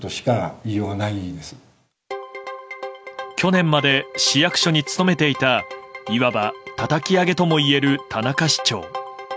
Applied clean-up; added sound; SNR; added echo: none; none; none; none.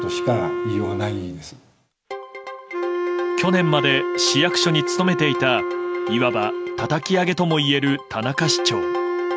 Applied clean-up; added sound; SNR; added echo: none; Wind instrument, woodwind instrument; 3 dB; none.